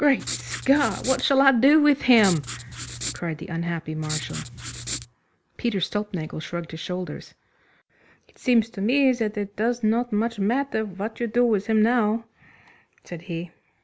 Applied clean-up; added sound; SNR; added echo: none; Writing; 10 dB; none.